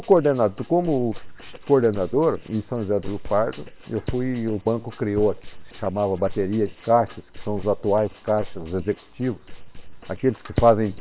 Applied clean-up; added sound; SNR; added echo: neural separator model SepFormer WHAM!.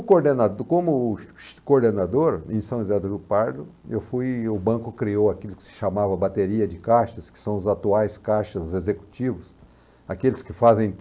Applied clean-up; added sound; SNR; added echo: none; none; none; none.